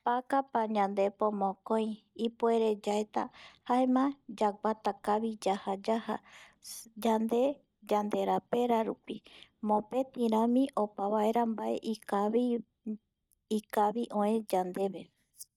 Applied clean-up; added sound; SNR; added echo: neural mask model DeepFilterNet 3.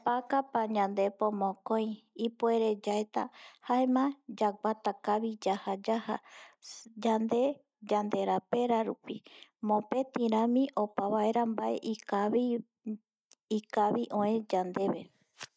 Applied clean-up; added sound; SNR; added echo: none; none; none; none.